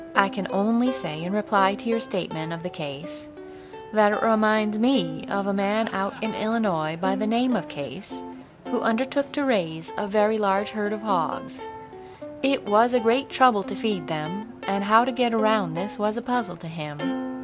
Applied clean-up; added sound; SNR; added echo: none; Plucked string instrument; 11 dB; none.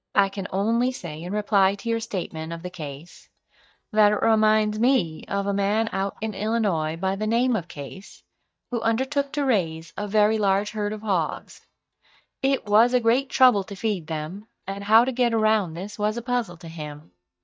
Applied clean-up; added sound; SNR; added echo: neural mask model DeepFilterNet 3.